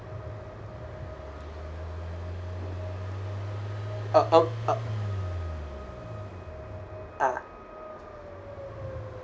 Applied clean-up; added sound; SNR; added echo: none; Engine; 4 dB; none.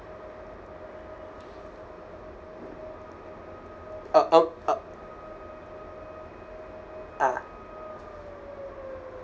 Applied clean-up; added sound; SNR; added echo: none; none; none; none.